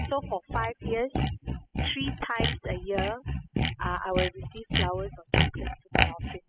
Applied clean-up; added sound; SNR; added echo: classical method spectral subtraction.